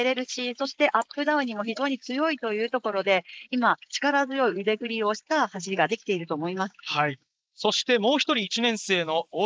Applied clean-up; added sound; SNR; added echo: neural mask model Resemble Enhance denoiser.